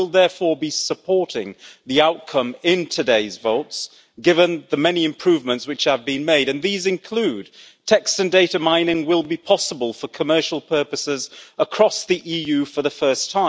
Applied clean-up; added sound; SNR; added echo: none; none; none; none.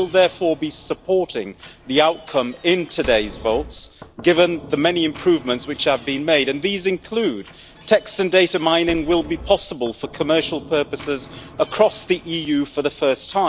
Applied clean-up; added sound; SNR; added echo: none; Knock / Slam; 19 dB; none.